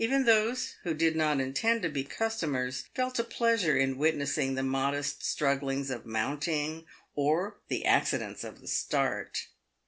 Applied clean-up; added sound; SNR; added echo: none; none; none; none.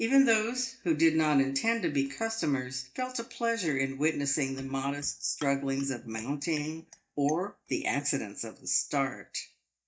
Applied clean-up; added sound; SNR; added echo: neural mask model DeepFilterNet 3.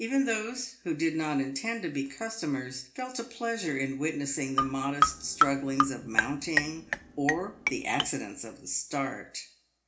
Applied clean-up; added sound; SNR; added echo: none; Marimba, xylophone; -2 dB; reverberation time 0.4 s.